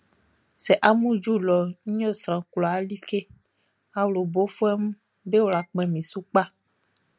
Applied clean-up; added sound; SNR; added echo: none; none; none; none.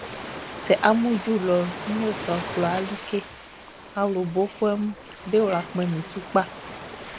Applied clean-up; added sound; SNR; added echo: none; Ocean; 11 dB; none.